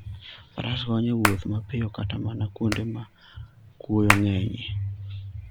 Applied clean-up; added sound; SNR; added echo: none; Hands; 6 dB; none.